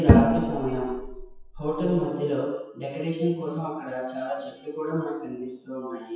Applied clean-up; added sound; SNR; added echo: classical method WPE with log-MMSE.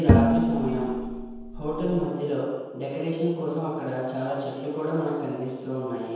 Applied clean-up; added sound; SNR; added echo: none; Bowed string instrument; -5 dB; reverberation time 1.2 s.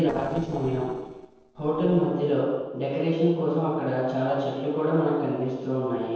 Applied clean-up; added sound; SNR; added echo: neural separator model SepFormer DNS4.